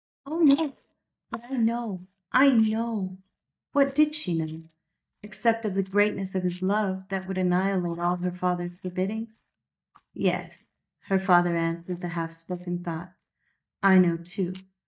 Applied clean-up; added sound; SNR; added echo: neural mask model DeepFilterNet 3.